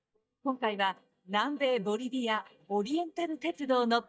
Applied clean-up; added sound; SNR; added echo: neural mask model DeepFilterNet 3.